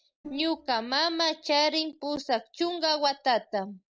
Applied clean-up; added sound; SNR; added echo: neural separator model SepFormer DNS4.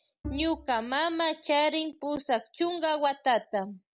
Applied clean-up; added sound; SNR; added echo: none; Bowed string instrument; 16 dB; none.